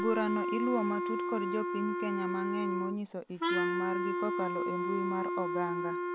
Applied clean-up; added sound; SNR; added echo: none; Wind instrument, woodwind instrument; -2 dB; none.